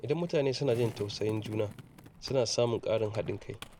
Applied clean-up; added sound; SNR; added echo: none; Skateboard; 17 dB; none.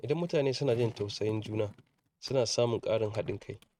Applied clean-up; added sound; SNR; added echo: neural mask model RNNoise.